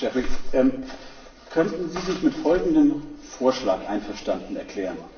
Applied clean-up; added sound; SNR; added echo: none; none; none; reverberation time 0.7 s.